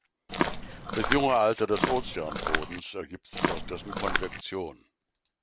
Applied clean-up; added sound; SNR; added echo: none; Walk, footsteps; -1 dB; none.